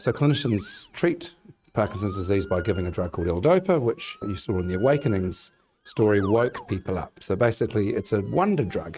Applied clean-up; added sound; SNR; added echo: neural mask model RNNoise.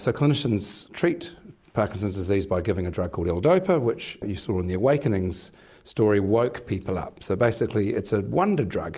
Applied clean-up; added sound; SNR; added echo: none; none; none; none.